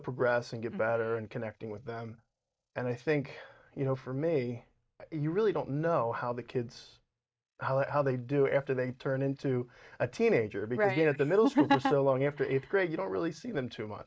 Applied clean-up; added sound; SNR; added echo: neural mask model Resemble Enhance denoiser.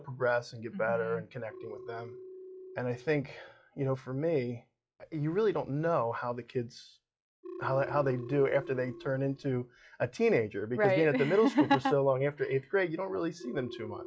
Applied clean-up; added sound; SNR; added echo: classical method log-MMSE.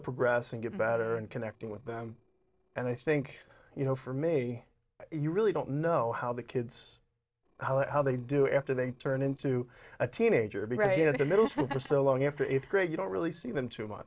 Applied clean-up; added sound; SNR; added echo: neural separator model SepFormer DNS4.